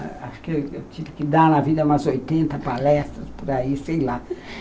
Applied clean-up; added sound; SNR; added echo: none; none; none; none.